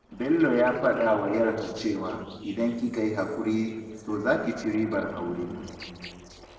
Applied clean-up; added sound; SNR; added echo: neural separator model SepFormer DNS4.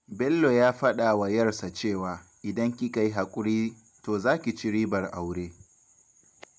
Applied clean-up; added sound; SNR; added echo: none; none; none; none.